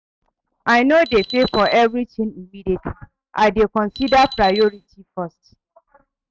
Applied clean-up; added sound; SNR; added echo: neural mask model RNNoise.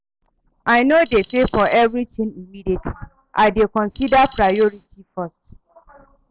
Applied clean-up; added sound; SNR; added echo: none; Alarm; 15 dB; none.